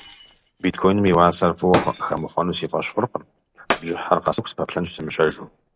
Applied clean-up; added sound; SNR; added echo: none; Shatter; 10 dB; none.